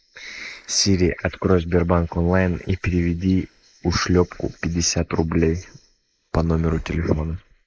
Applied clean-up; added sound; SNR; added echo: neural mask model Resemble Enhance denoiser.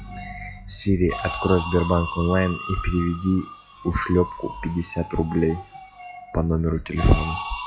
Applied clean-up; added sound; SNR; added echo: classical method log-MMSE.